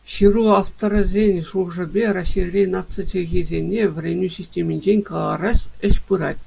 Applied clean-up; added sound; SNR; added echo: none; none; none; none.